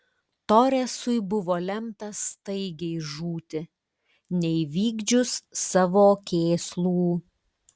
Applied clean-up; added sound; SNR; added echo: none; none; none; none.